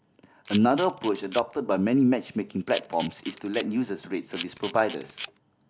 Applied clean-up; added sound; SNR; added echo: none; Camera; 14 dB; none.